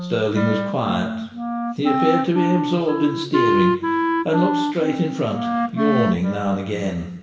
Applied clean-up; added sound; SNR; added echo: none; Wind instrument, woodwind instrument; 0 dB; reverberation time 1.1 s.